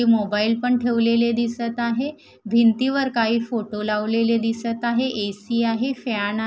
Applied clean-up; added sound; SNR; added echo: none; none; none; none.